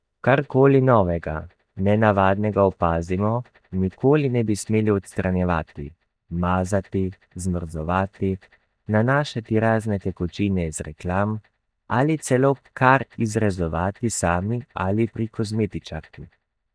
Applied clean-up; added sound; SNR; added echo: neural mask model DeepFilterNet 3.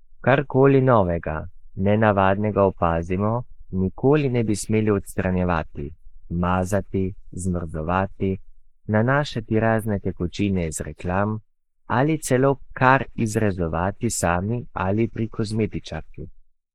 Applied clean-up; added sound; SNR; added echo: neural mask model Resemble Enhance denoiser.